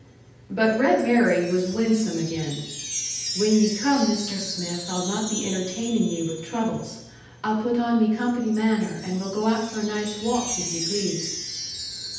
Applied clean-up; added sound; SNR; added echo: none; Wind chime; 10 dB; reverberation time 0.9 s.